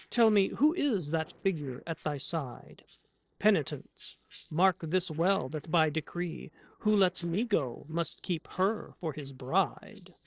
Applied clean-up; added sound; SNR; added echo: neural separator model SepFormer DNS4.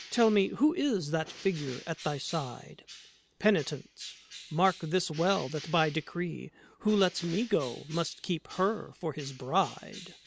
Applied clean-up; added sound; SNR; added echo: none; Bird; 19 dB; none.